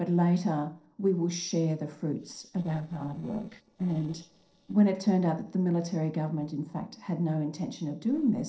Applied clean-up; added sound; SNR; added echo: neural separator model SepFormer DNS4.